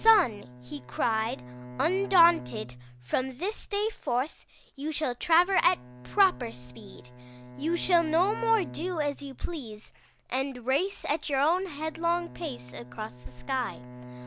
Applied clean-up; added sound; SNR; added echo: none; Bowed string instrument; 16 dB; none.